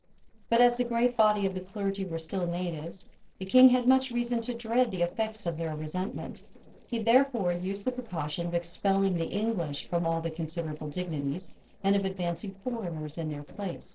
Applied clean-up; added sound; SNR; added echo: neural separator model SepFormer DNS4.